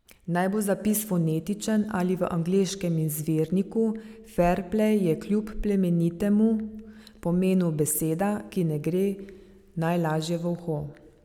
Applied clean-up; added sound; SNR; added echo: none; none; none; none.